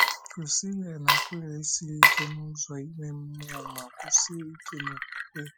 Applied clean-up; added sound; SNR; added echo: classical method spectral subtraction.